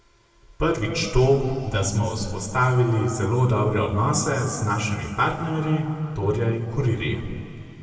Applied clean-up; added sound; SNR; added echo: none; none; none; reverberation time 2.3 s.